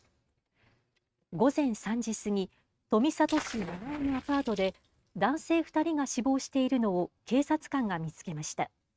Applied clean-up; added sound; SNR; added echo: neural mask model RNNoise.